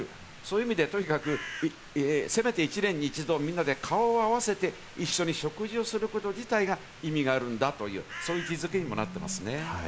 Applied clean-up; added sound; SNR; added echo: none; Bird; 9 dB; none.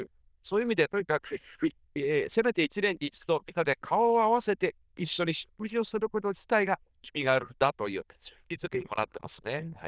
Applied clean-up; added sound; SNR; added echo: neural diffusion model UNIVERSE++.